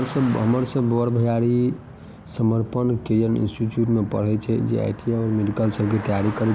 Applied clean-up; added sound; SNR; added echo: none; Car passing by; 18 dB; none.